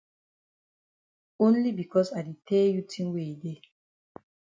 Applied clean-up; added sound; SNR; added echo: none; none; none; none.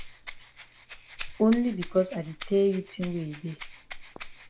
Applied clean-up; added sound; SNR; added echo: none; Rattle (instrument); 9 dB; none.